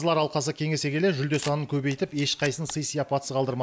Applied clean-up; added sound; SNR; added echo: neural mask model Resemble Enhance denoiser.